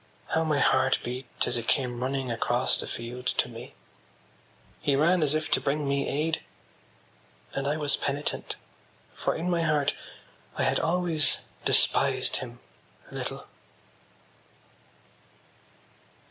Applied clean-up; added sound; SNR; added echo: none; none; none; none.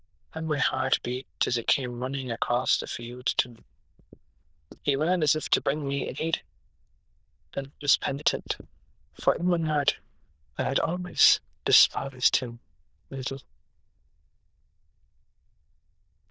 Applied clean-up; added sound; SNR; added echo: neural diffusion model UNIVERSE++.